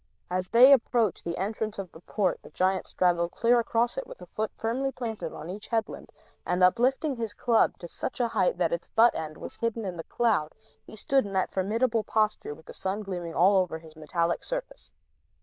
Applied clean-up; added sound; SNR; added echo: neural diffusion model UNIVERSE++.